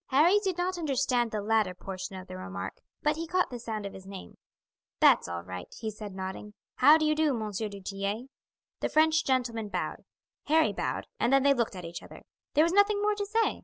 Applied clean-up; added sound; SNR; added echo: none; none; none; none.